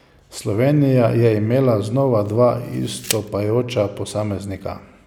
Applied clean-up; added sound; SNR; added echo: none; Tick; 15 dB; none.